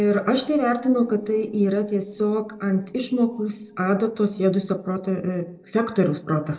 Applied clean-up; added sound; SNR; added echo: neural separator model SepFormer DNS4.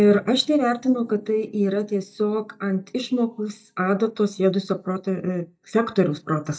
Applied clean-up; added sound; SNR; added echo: neural mask model DeepFilterNet 3.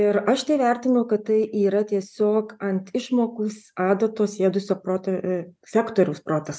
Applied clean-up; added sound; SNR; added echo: none; none; none; none.